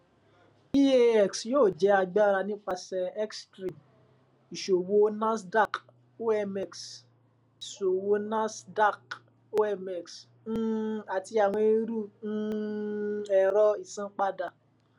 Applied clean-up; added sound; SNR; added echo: none; none; none; none.